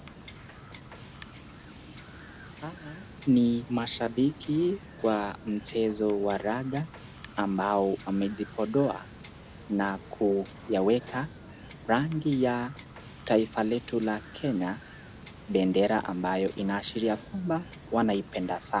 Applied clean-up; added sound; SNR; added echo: none; Wind / Boat, Water vehicle; 17 dB; none.